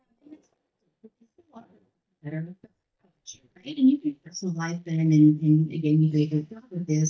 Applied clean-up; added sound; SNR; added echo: neural mask model DeepFilterNet 3.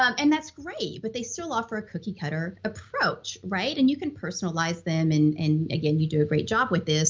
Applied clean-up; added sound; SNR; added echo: none; none; none; none.